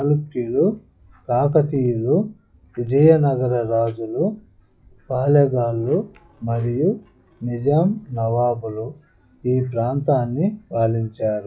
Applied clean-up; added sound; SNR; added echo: classical method log-MMSE.